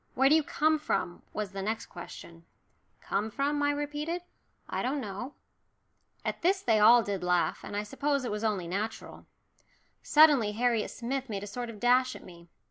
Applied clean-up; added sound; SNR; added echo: none; none; none; none.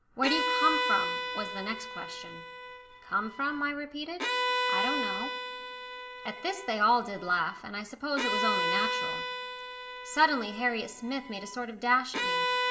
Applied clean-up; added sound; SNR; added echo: none; Bowed string instrument; 1 dB; reverberation time 1.6 s.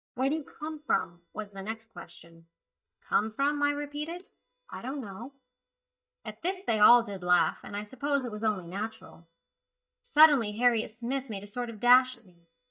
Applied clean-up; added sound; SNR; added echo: neural mask model DeepFilterNet 3.